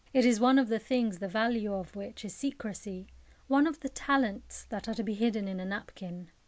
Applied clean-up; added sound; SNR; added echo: none; none; none; none.